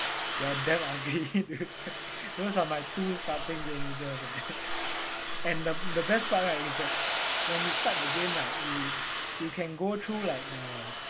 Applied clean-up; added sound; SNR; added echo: none; Domestic sounds, home sounds; 0 dB; none.